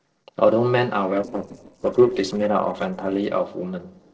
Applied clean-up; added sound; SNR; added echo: neural separator model SepFormer DNS4.